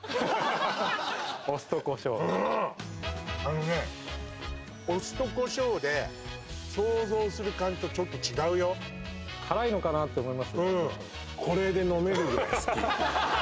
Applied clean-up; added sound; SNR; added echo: none; none; none; none.